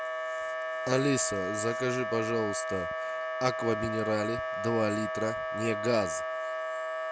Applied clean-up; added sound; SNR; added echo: none; Wind instrument, woodwind instrument; 1 dB; none.